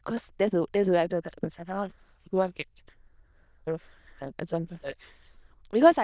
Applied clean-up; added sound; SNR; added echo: neural diffusion model UNIVERSE++.